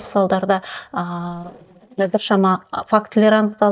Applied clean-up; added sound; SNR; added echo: neural mask model DeepFilterNet 3.